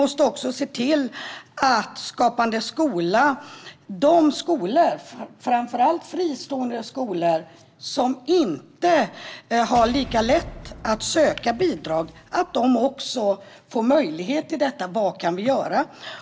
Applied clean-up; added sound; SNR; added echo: none; Shatter / Boom; 17 dB; none.